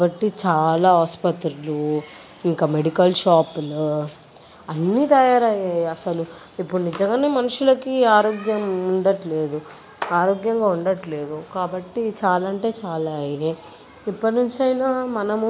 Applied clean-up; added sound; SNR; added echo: none; none; none; none.